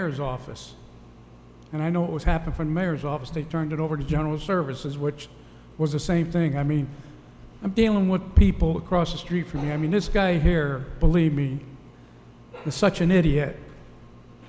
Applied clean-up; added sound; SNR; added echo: none; none; none; none.